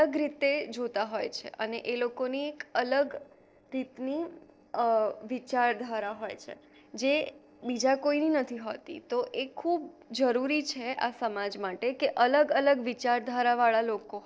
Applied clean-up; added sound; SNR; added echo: neural separator model SepFormer DNS4.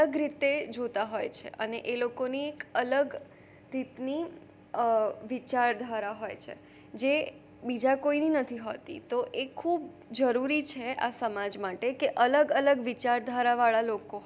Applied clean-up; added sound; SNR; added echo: none; none; none; none.